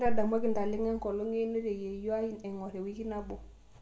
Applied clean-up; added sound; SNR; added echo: none; none; none; reverberation time 0.5 s.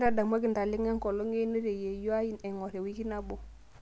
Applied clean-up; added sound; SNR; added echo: none; none; none; none.